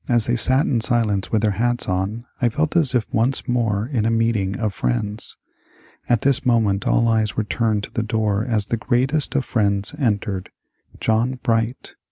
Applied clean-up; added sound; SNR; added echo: none; none; none; none.